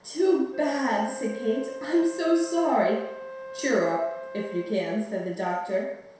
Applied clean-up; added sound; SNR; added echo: none; Wind instrument, woodwind instrument; 13 dB; reverberation time 0.7 s.